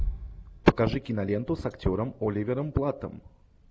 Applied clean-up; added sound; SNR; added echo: none; Bass drum; 11 dB; none.